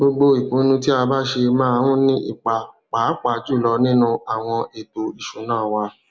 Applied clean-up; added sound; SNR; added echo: none; none; none; none.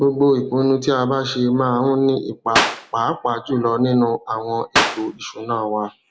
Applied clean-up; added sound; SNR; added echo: none; Clapping; 0 dB; none.